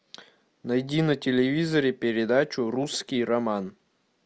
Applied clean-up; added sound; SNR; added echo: none; none; none; none.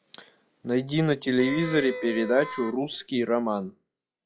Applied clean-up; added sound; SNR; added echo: classical method log-MMSE.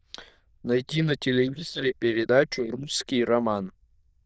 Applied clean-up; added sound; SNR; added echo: neural diffusion model UNIVERSE++.